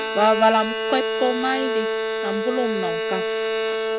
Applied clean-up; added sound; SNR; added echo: none; Bowed string instrument; 1 dB; none.